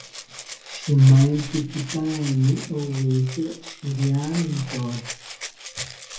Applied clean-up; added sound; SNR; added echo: none; Rattle (instrument); 15 dB; reverberation time 0.6 s.